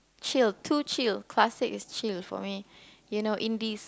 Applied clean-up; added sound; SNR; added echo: none; none; none; none.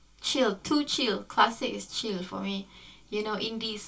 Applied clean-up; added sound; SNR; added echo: none; none; none; reverberation time 0.2 s.